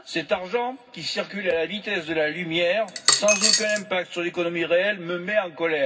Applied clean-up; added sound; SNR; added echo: none; Coin (dropping); -3 dB; reverberation time 0.4 s.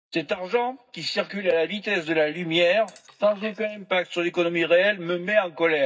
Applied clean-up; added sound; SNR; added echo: neural mask model DeepFilterNet 3.